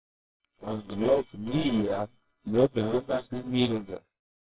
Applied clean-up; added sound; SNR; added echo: neural separator model SepFormer WHAMR!.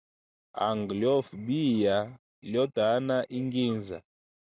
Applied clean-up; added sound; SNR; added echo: none; none; none; none.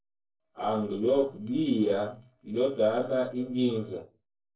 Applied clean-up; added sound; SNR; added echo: neural separator model SepFormer DNS4.